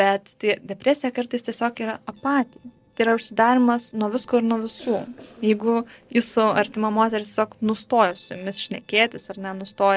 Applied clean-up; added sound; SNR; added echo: neural separator model SepFormer DNS4.